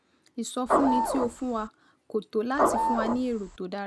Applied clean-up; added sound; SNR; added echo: none; Printer / Engine; -3 dB; none.